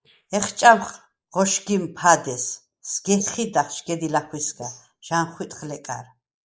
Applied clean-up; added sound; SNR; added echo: neural mask model Resemble Enhance denoiser.